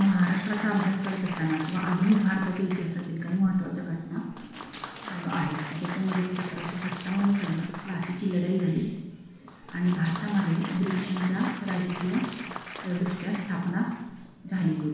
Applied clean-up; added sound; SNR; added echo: none; Applause; 13 dB; reverberation time 1.1 s.